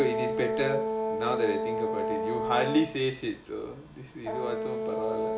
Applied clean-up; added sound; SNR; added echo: none; Brass instrument; 0 dB; none.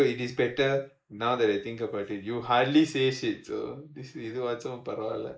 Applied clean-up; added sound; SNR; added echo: neural mask model Resemble Enhance denoiser.